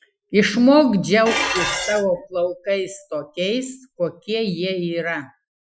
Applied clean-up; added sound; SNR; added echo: classical method Wiener filter.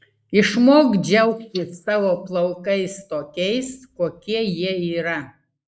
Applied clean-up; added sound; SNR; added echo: neural mask model Resemble Enhance denoiser.